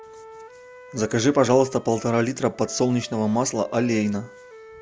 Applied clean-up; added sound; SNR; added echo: none; Wind instrument, woodwind instrument; 20 dB; none.